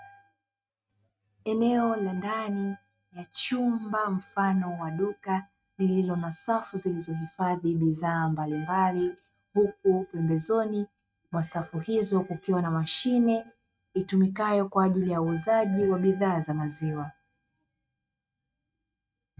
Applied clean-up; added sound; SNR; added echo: neural mask model RNNoise.